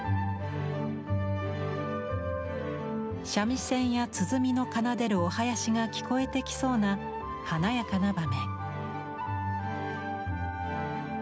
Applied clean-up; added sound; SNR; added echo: none; none; none; none.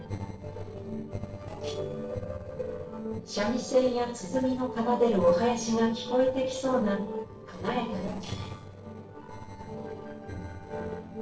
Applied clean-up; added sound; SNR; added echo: neural separator model SepFormer DNS4.